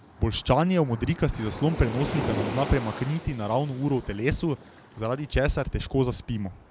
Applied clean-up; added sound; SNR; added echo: none; Waves, surf; 11 dB; none.